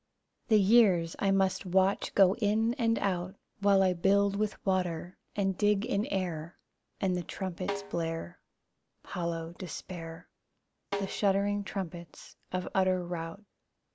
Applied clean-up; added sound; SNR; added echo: none; Snare drum; 11 dB; none.